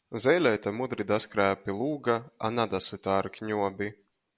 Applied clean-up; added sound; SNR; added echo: none; none; none; none.